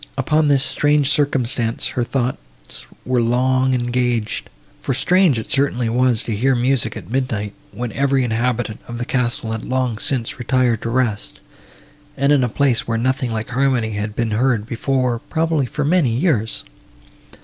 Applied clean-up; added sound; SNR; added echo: none; none; none; none.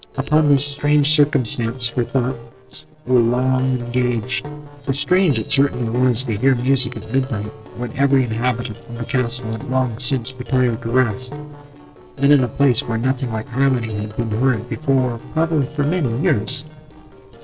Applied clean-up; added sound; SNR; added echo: neural separator model SepFormer DNS4.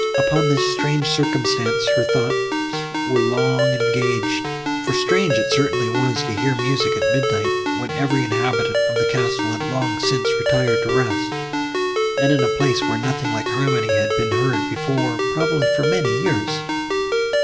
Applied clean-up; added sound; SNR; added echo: none; Ringtone; -3 dB; reverberation time 0.9 s.